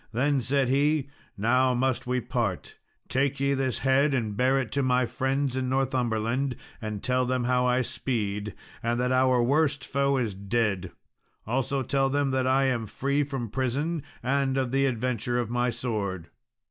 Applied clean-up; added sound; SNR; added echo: none; none; none; none.